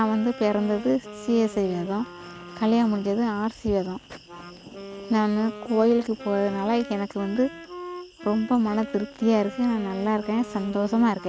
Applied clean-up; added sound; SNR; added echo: none; Wind instrument, woodwind instrument; 15 dB; none.